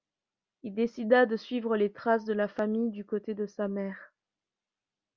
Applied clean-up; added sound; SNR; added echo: none; none; none; none.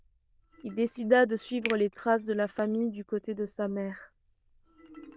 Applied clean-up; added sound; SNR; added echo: neural diffusion model UNIVERSE++.